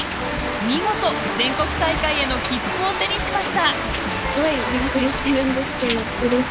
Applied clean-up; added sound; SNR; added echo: none; Rain; 5 dB; none.